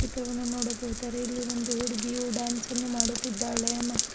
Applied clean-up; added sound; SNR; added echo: none; Rain; 2 dB; none.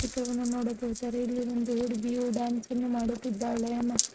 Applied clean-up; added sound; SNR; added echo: neural mask model RNNoise.